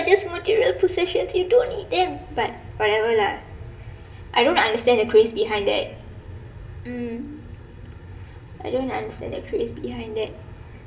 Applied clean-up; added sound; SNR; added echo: none; none; none; reverberation time 1.7 s.